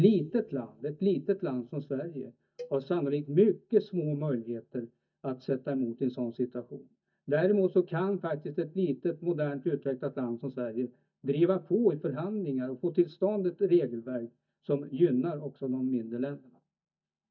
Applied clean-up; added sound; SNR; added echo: neural mask model DeepFilterNet 3.